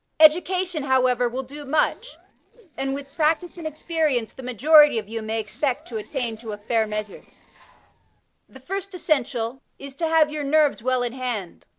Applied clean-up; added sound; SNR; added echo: neural separator model SepFormer DNS4.